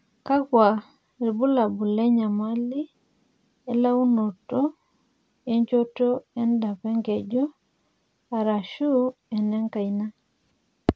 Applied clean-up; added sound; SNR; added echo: none; none; none; none.